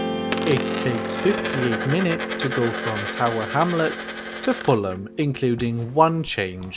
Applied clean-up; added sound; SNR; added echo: none; Guitar + Coin (dropping); 5 dB; none.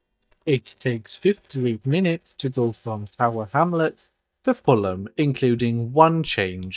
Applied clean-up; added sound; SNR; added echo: neural mask model DeepFilterNet 3.